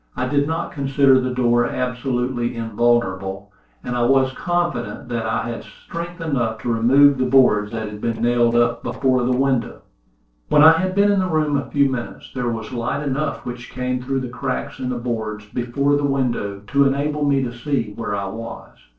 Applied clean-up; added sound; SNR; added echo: neural separator model SepFormer DNS4.